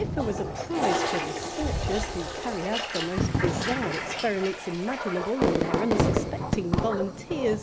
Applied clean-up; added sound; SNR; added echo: none; Fireworks + Toilet flush; -2 dB; none.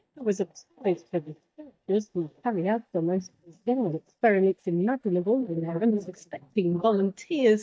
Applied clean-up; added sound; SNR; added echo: neural mask model DeepFilterNet 3.